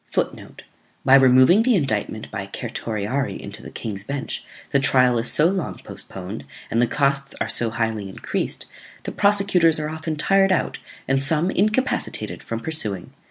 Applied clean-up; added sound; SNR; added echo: none; none; none; none.